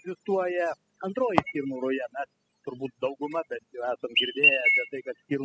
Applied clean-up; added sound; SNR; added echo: classical method spectral subtraction.